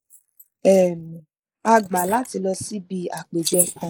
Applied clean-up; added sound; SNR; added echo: neural mask model Resemble Enhance denoiser.